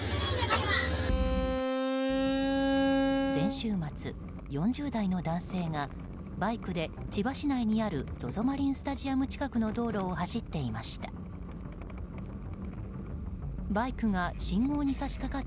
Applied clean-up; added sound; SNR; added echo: none; Bowed string instrument; -2 dB; none.